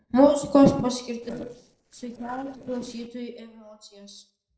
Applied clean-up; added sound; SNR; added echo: neural separator model SepFormer DNS4.